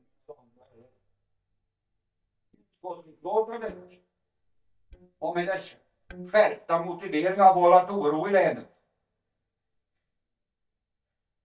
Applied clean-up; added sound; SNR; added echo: neural mask model DeepFilterNet 3.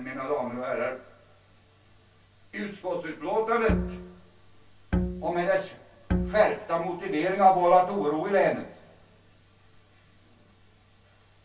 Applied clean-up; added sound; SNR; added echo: none; Bowed string instrument; 3 dB; reverberation time 0.2 s.